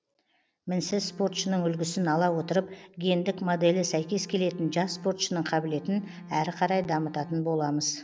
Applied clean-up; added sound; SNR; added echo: none; Bowed string instrument; 17 dB; none.